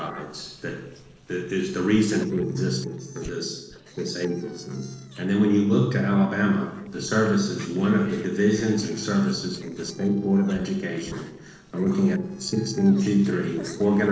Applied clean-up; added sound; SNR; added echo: neural separator model SepFormer DNS4.